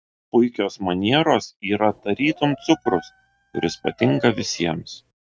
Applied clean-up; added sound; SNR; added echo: neural mask model RNNoise.